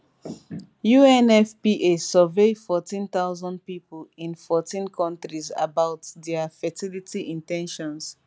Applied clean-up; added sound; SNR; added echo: none; none; none; none.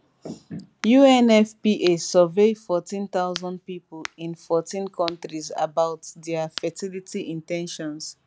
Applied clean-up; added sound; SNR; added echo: none; Crack; 20 dB; none.